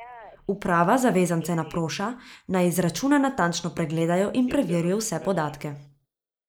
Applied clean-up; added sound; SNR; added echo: neural mask model Resemble Enhance denoiser.